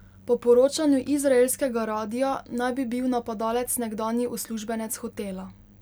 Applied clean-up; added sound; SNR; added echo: none; none; none; none.